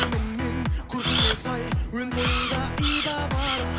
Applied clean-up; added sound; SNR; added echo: none; Camera; 2 dB; none.